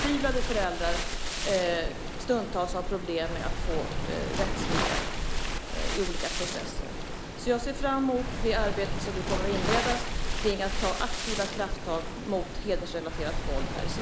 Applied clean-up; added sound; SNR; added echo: none; Waves, surf; -1 dB; none.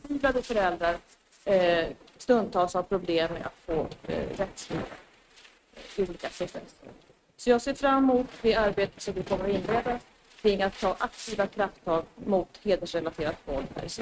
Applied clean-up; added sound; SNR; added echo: neural mask model RNNoise.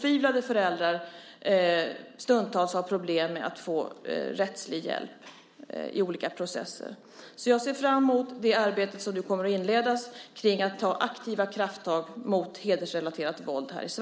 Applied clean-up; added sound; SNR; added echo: none; none; none; none.